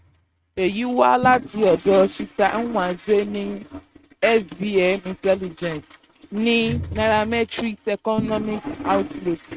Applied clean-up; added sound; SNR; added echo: neural mask model RNNoise.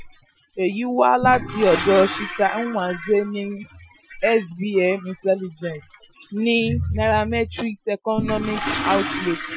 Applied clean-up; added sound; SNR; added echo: classical method Wiener filter.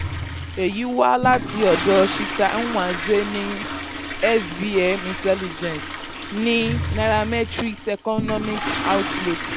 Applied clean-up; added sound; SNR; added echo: none; Toilet flush; 5 dB; none.